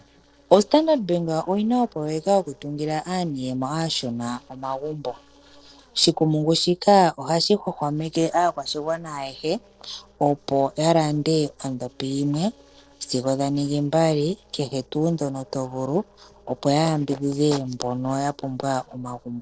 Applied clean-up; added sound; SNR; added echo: neural separator model SepFormer DNS4.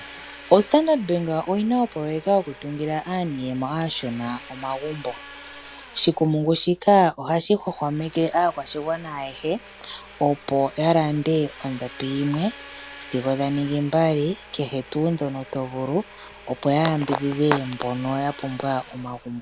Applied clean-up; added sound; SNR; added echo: none; Domestic sounds, home sounds; 19 dB; none.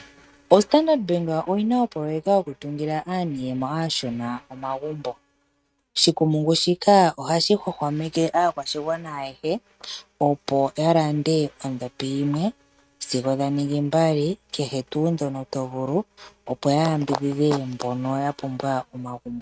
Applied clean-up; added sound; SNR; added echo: neural mask model RNNoise.